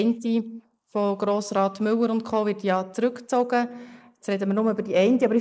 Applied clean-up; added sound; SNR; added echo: neural mask model Resemble Enhance denoiser.